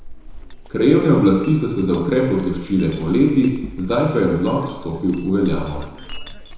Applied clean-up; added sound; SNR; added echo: none; Chink, clink; 15 dB; reverberation time 1.0 s.